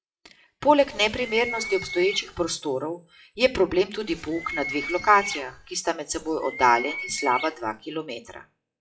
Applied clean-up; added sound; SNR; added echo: classical method WPE with log-MMSE.